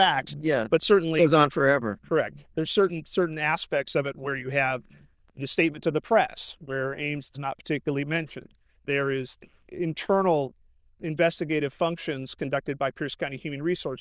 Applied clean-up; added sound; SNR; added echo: neural diffusion model UNIVERSE++.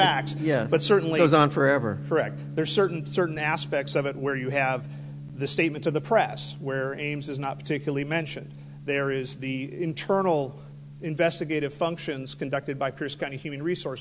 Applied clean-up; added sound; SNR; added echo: none; Gong; 11 dB; none.